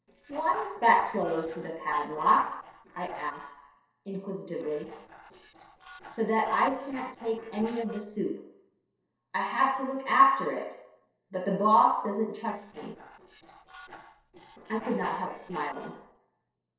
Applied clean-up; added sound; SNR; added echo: neural separator model SepFormer DNS4.